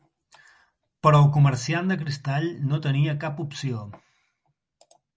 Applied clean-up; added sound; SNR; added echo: none; none; none; none.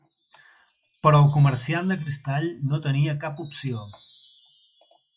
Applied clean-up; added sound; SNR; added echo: classical method log-MMSE.